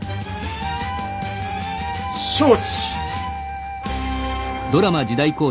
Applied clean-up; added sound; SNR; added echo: none; Wind instrument, woodwind instrument; 8 dB; none.